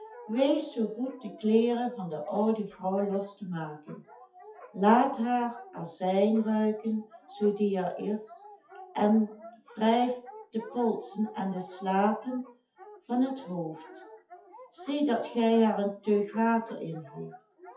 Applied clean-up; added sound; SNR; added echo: classical method WPE with log-MMSE.